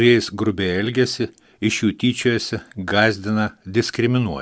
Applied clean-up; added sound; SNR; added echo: none; none; none; none.